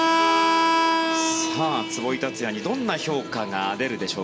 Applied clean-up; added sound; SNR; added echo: none; Harmonica; -3 dB; reverberation time 0.4 s.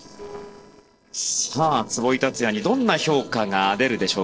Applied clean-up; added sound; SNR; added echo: neural separator model SepFormer DNS4.